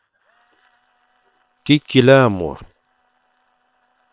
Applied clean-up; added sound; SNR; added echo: neural separator model SepFormer WHAM!.